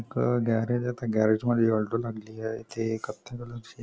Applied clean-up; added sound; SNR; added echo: none; none; none; none.